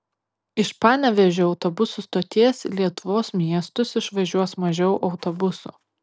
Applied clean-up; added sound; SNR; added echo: none; none; none; none.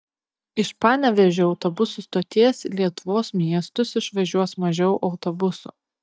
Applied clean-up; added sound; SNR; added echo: neural mask model DeepFilterNet 3.